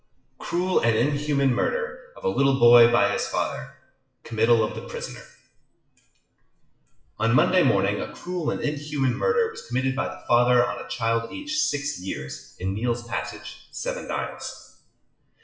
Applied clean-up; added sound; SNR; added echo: classical method WPE with log-MMSE.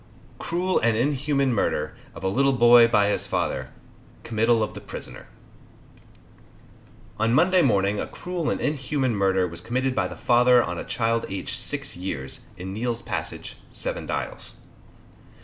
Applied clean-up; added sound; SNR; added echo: none; none; none; none.